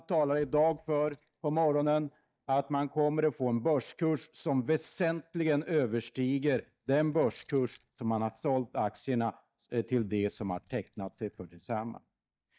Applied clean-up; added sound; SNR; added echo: neural mask model DeepFilterNet 3.